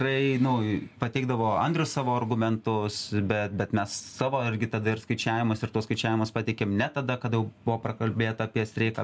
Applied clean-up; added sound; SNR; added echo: none; none; none; none.